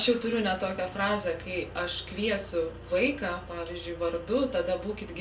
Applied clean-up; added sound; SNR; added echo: none; Motor vehicle (road); 15 dB; reverberation time 0.2 s.